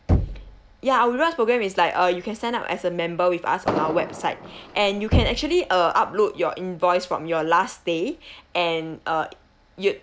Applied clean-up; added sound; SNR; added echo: none; Fireworks + Knock; 8 dB; none.